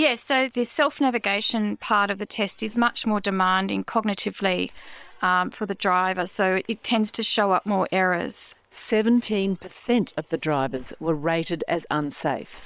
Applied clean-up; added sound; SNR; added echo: neural separator model SepFormer WHAM!.